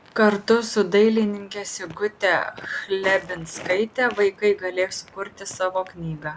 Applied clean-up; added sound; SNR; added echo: none; Walk, footsteps; 20 dB; none.